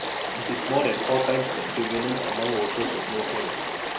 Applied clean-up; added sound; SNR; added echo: none; Stream / Frog; 1 dB; none.